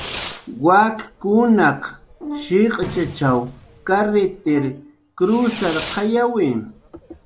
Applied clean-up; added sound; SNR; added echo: none; Fireworks + Brass instrument; 15 dB; none.